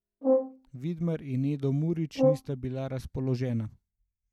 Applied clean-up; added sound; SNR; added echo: neural mask model DeepFilterNet 3.